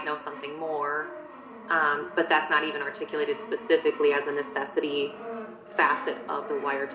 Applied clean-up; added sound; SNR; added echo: none; Brass instrument; 13 dB; none.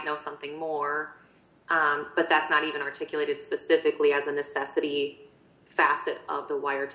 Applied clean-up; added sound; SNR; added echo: none; none; none; none.